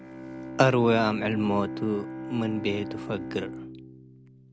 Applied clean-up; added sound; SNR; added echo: none; Bowed string instrument; 9 dB; none.